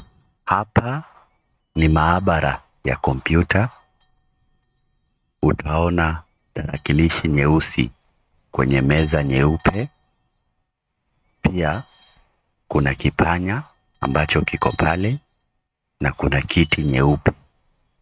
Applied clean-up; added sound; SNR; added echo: neural mask model RNNoise.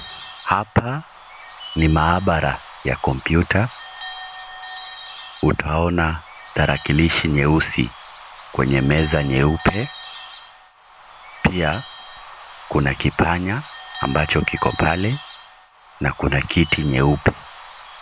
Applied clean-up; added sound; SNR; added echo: none; Bird / Bell; 16 dB; none.